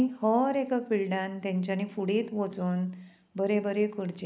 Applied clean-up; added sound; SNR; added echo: none; none; none; none.